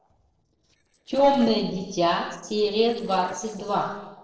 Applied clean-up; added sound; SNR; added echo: neural separator model SepFormer DNS4.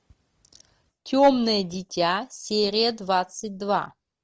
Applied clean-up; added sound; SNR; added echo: none; none; none; none.